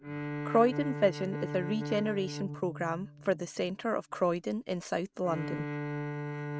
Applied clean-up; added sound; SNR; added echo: neural mask model RNNoise.